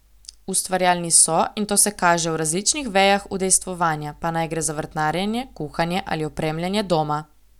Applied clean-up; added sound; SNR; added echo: none; none; none; none.